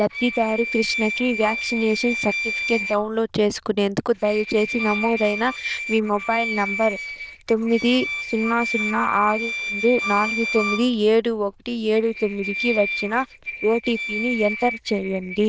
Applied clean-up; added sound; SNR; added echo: neural diffusion model UNIVERSE++.